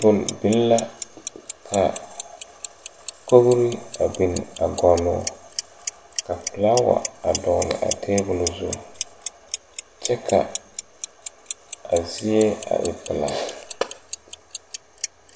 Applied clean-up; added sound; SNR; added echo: none; Clock; 12 dB; reverberation time 0.5 s.